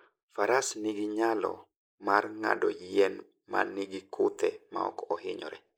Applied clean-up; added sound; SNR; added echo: neural mask model Resemble Enhance denoiser.